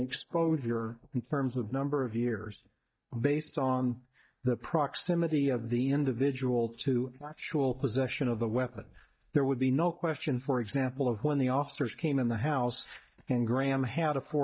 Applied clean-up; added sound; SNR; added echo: neural mask model DeepFilterNet 3.